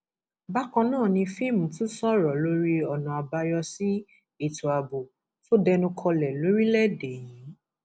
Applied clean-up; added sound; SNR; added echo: none; none; none; none.